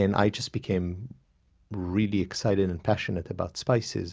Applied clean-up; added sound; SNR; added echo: none; none; none; none.